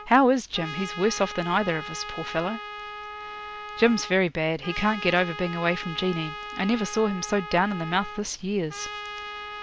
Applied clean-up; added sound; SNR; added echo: none; Trumpet; 11 dB; none.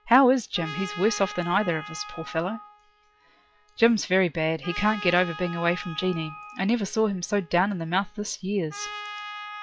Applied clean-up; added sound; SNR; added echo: classical method log-MMSE.